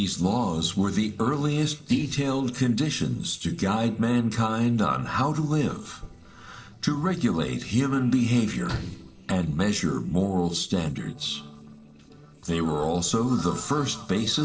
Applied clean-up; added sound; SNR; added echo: neural separator model SepFormer DNS4.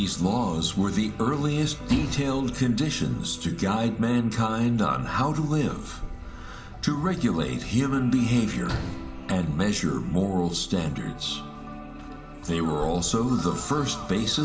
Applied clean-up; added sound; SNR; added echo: none; Sliding door / Slam; 15 dB; reverberation time 0.4 s.